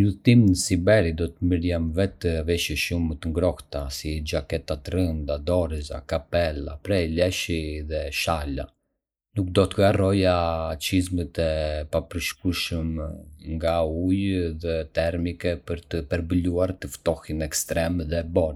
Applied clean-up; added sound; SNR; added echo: neural mask model Resemble Enhance denoiser.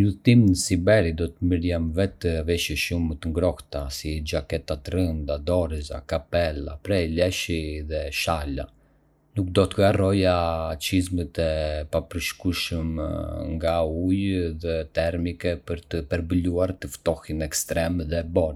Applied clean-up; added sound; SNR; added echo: none; none; none; none.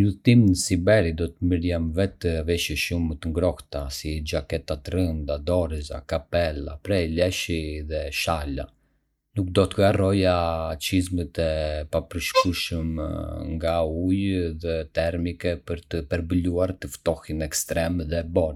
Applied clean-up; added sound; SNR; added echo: neural mask model DeepFilterNet 3.